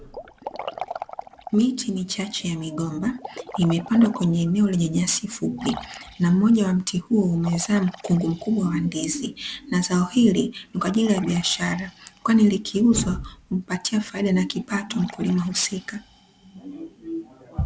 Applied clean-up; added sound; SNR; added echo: none; Liquid; 19 dB; none.